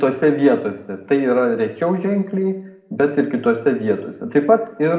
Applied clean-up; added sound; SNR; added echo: none; none; none; reverberation time 0.7 s.